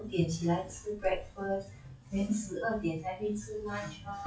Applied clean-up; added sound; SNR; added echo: classical method log-MMSE.